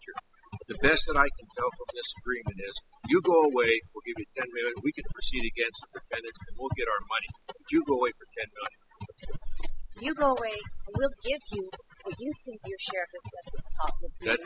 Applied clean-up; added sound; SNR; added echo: classical method spectral subtraction.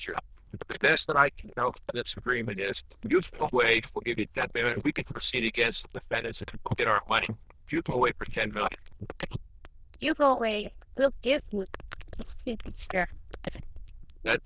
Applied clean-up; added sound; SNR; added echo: neural diffusion model UNIVERSE++.